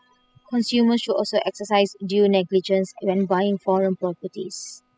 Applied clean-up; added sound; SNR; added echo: classical method spectral subtraction.